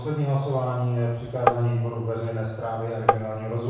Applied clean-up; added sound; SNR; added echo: none; Tap; -3 dB; reverberation time 1.0 s.